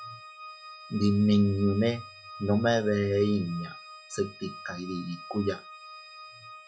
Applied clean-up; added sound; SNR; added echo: none; Organ; 17 dB; none.